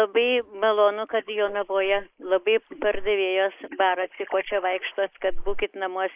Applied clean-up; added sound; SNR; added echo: neural mask model Resemble Enhance denoiser.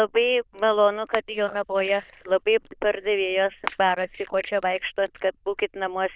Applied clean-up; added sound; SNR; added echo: neural diffusion model UNIVERSE++.